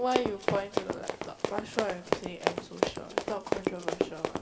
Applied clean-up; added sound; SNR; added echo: none; Run; -3 dB; reverberation time 2.4 s.